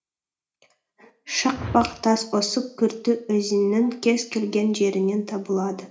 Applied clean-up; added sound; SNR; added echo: none; Whoosh, swoosh, swish; 15 dB; reverberation time 0.4 s.